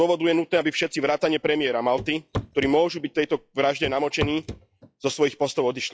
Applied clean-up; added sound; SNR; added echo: classical method log-MMSE.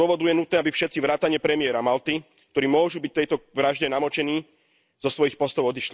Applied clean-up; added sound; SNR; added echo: none; none; none; none.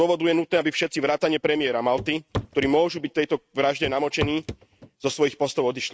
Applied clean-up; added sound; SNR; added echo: neural mask model RNNoise.